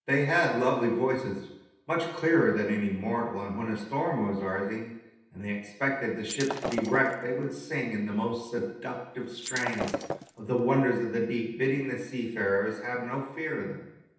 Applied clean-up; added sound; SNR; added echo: none; Shatter; 7 dB; reverberation time 0.9 s.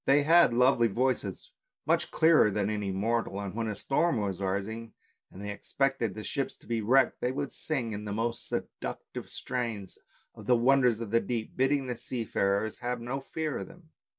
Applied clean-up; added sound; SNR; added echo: none; none; none; none.